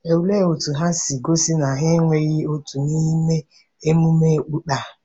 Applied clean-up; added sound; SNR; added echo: none; none; none; none.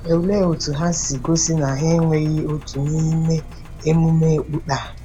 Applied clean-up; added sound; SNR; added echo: none; Engine; 14 dB; none.